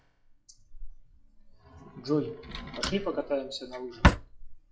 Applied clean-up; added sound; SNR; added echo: classical method WPE with log-MMSE.